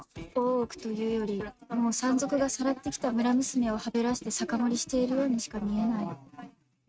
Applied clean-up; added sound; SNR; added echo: neural mask model RNNoise.